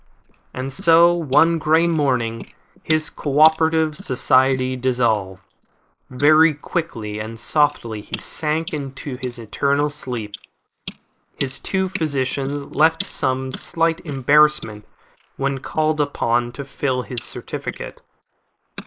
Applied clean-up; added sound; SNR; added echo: neural mask model Resemble Enhance denoiser.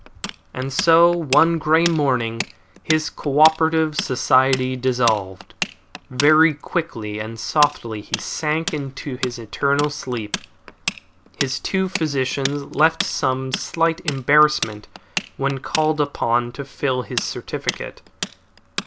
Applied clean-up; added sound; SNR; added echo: none; Tools; 11 dB; none.